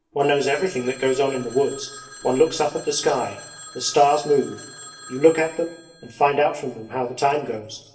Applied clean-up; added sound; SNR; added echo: none; Telephone; 19 dB; reverberation time 0.9 s.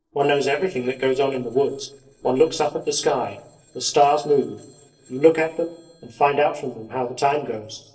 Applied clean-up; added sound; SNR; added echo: neural separator model SepFormer DNS4.